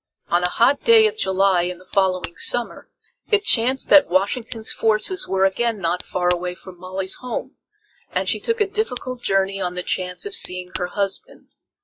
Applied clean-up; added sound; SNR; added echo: classical method log-MMSE.